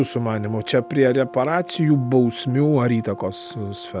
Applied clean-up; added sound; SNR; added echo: none; Brass instrument; 18 dB; none.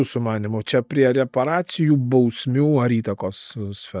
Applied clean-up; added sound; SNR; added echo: neural mask model DeepFilterNet 3.